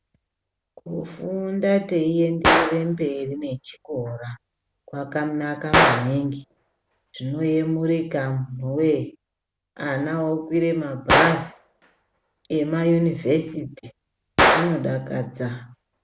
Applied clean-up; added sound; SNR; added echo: none; Gunshot, gunfire; 2 dB; none.